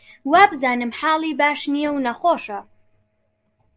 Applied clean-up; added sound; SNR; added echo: neural separator model SepFormer DNS4.